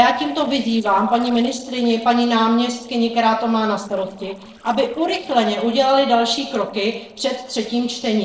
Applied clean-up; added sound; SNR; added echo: neural separator model SepFormer DNS4.